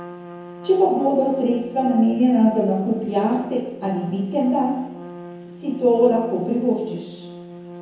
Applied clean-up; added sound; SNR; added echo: none; Trumpet; 16 dB; reverberation time 1.0 s.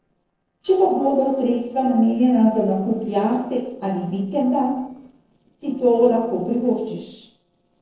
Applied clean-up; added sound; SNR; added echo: neural separator model SepFormer DNS4.